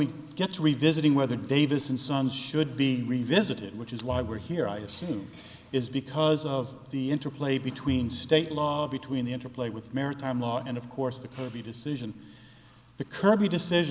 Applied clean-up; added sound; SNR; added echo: none; Bowed string instrument; 18 dB; none.